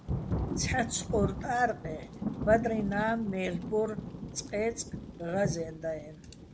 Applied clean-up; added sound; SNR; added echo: none; Thunder / Rain; 4 dB; none.